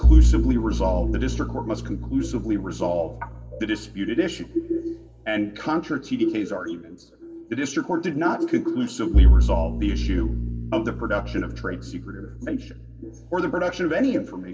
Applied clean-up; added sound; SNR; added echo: none; Bowed string instrument; -2 dB; reverberation time 1.5 s.